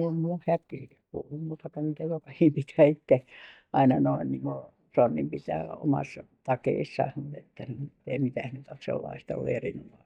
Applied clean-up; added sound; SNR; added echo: neural mask model DeepFilterNet 3.